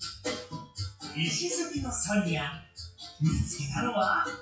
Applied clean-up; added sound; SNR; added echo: classical method WPE with log-MMSE.